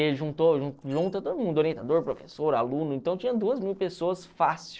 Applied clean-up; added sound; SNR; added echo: neural separator model SepFormer DNS4.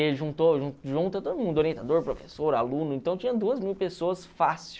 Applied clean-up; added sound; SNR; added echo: none; none; none; none.